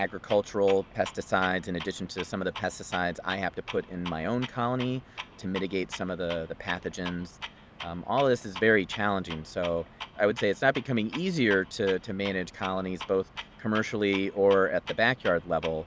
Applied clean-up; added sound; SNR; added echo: none; Clock; 15 dB; none.